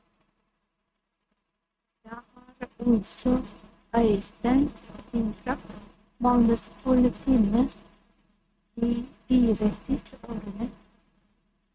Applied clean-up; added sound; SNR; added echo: neural mask model RNNoise.